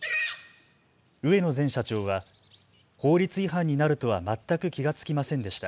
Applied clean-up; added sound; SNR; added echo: none; Livestock, farm animals, working animals; 14 dB; none.